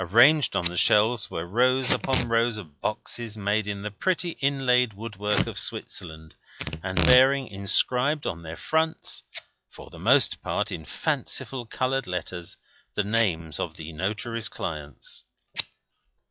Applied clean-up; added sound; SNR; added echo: classical method log-MMSE.